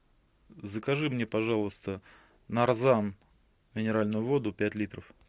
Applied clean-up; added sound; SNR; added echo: none; none; none; none.